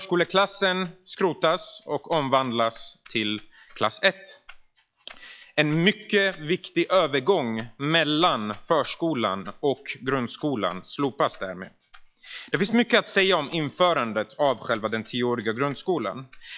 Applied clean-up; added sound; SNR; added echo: classical method log-MMSE.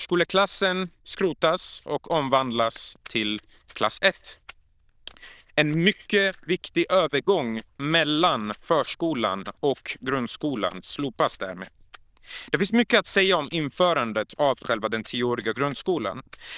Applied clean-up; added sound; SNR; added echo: neural diffusion model UNIVERSE++.